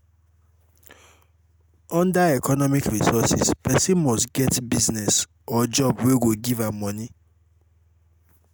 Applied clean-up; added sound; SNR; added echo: none; none; none; none.